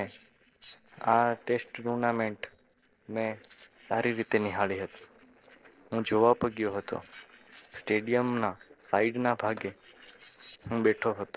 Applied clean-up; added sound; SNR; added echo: neural separator model SepFormer DNS4.